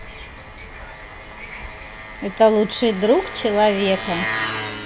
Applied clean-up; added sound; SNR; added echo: none; Engine; 9 dB; none.